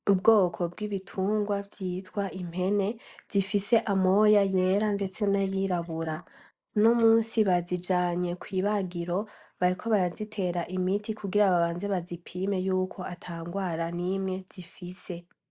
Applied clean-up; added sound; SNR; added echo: neural mask model Resemble Enhance denoiser.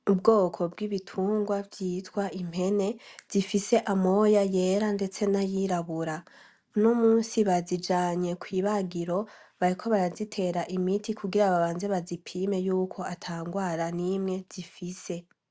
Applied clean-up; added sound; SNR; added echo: none; none; none; none.